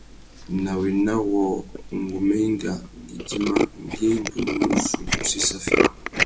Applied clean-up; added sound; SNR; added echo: none; Tools; 2 dB; none.